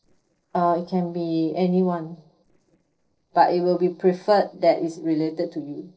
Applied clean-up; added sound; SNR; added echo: neural separator model SepFormer DNS4.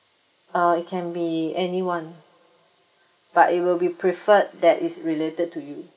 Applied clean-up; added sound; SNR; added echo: none; none; none; none.